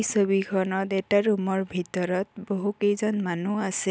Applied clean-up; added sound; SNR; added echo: none; none; none; none.